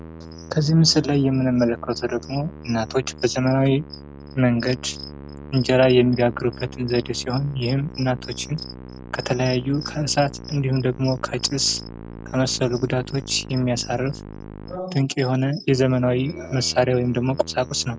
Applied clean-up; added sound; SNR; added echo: none; Musical instrument; 16 dB; none.